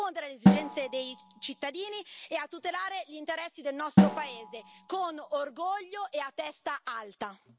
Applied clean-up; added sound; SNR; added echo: none; Snare drum; -5 dB; none.